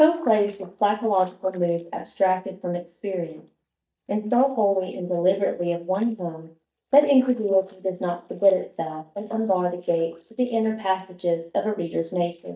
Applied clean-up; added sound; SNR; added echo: neural mask model DeepFilterNet 3.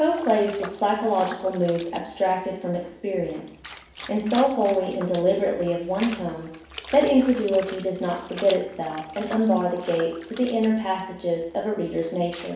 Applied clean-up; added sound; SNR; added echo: none; Trickle, dribble / Splash, splatter; 16 dB; reverberation time 0.7 s.